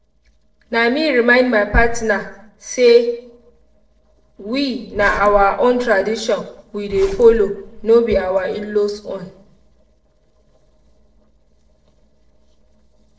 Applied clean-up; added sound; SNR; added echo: neural separator model SepFormer DNS4.